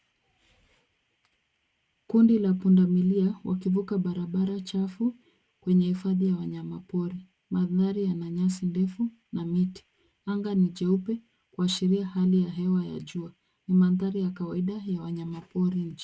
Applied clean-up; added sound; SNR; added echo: none; none; none; none.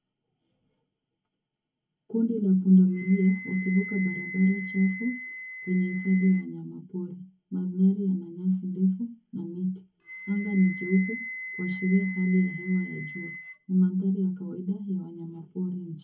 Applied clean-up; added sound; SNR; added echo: none; Wind instrument, woodwind instrument; 15 dB; reverberation time 0.3 s.